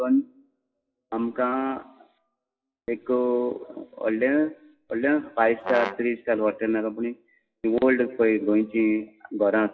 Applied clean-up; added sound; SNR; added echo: classical method WPE with log-MMSE.